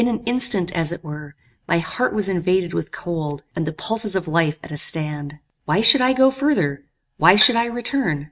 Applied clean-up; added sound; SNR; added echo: neural mask model RNNoise.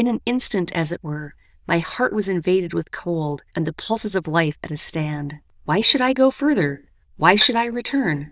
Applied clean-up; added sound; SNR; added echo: neural diffusion model UNIVERSE++.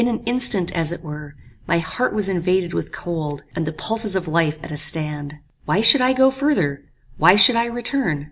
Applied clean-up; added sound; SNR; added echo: none; none; none; none.